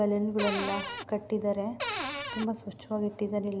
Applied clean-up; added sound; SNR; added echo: none; Cupboard open or close; 1 dB; none.